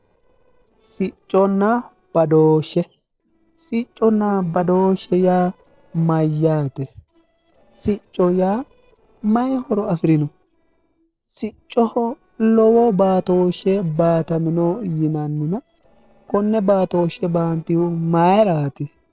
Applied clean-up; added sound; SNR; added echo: neural separator model SepFormer DNS4.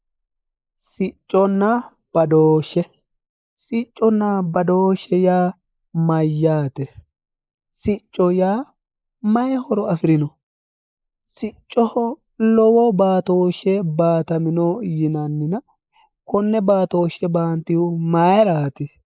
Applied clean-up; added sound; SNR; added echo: neural mask model Resemble Enhance denoiser.